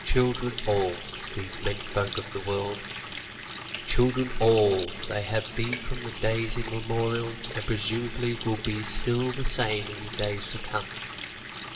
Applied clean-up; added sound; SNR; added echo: none; Water tap, faucet; 9 dB; reverberation time 2.4 s.